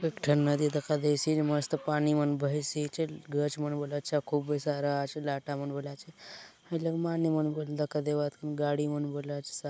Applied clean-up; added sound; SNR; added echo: none; none; none; none.